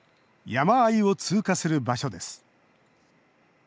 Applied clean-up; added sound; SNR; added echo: none; none; none; none.